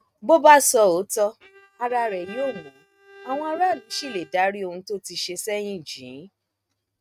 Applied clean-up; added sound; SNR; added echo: neural mask model RNNoise.